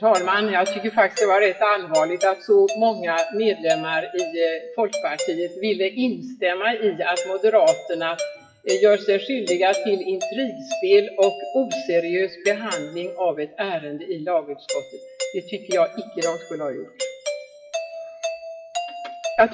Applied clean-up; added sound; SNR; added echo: classical method WPE with log-MMSE.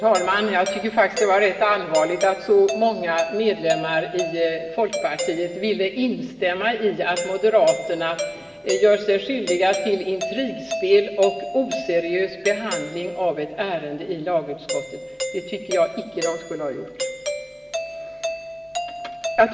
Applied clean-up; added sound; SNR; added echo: none; Doorbell; 9 dB; reverberation time 1.8 s.